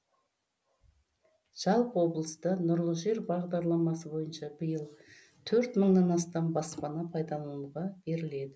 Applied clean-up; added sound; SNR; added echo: none; none; none; none.